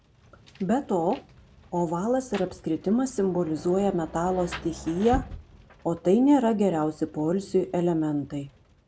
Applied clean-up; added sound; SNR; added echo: none; Rain; 17 dB; none.